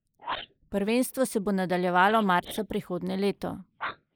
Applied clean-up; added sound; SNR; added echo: neural mask model Resemble Enhance denoiser.